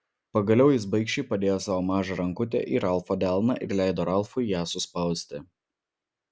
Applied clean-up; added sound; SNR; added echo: none; none; none; none.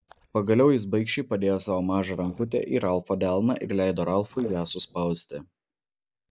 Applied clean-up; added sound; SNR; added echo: neural mask model DeepFilterNet 3.